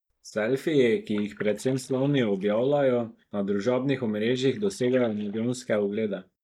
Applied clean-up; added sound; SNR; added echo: neural mask model DeepFilterNet 3.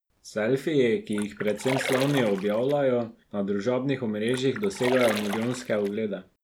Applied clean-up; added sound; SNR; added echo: none; Splash, splatter; 9 dB; none.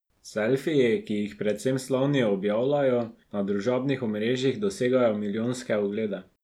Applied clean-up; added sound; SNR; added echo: none; none; none; none.